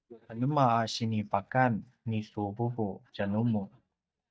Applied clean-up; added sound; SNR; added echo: neural mask model DeepFilterNet 3.